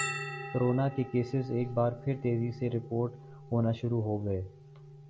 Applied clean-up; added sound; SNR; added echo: none; Bell; 12 dB; none.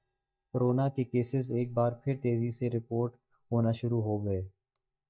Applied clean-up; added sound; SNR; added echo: neural mask model DeepFilterNet 3.